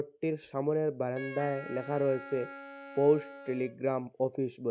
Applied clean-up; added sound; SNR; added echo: none; Wind instrument, woodwind instrument; 15 dB; none.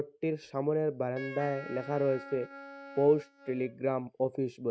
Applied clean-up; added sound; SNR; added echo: neural mask model RNNoise.